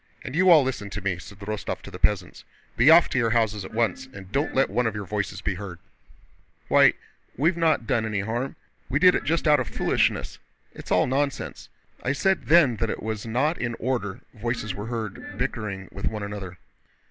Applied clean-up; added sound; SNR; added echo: none; Glass; 16 dB; none.